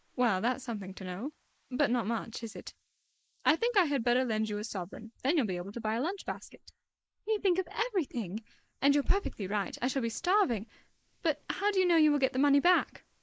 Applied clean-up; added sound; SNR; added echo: neural mask model Resemble Enhance denoiser.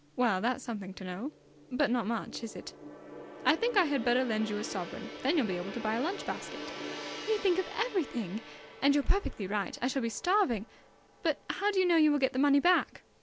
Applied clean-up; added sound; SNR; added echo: none; Gong; 14 dB; none.